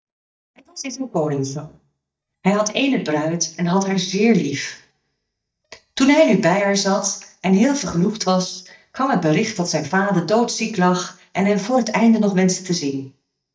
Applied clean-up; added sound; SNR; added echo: neural mask model DeepFilterNet 3.